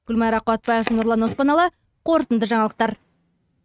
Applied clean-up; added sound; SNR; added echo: neural mask model RNNoise.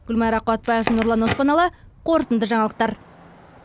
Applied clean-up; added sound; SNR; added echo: none; Crackle; 12 dB; none.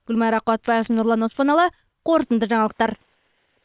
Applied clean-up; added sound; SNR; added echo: neural separator model SepFormer WHAM!.